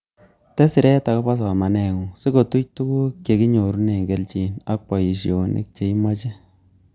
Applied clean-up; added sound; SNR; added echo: none; none; none; none.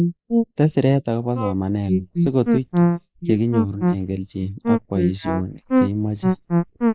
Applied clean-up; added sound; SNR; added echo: neural mask model Resemble Enhance denoiser.